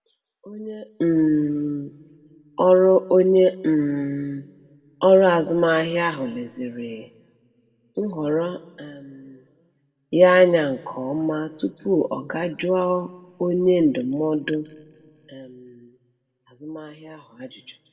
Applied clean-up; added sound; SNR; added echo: none; none; none; reverberation time 1.0 s.